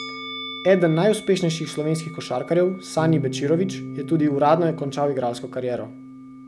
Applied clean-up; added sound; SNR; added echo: none; Bass guitar + Musical instrument; 12 dB; none.